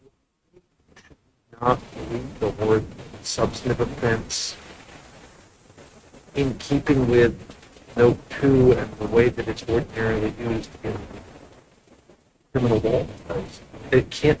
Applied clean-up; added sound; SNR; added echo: neural mask model RNNoise.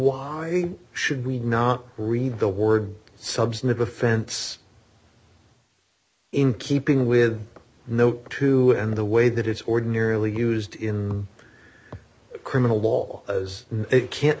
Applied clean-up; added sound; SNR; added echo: none; none; none; none.